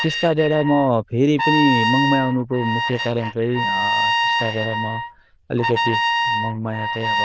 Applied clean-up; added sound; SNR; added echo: neural diffusion model UNIVERSE++.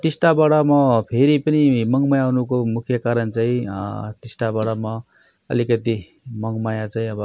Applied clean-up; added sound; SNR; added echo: none; none; none; none.